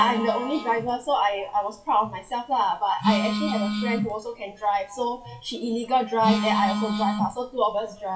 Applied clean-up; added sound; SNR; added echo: classical method WPE with log-MMSE.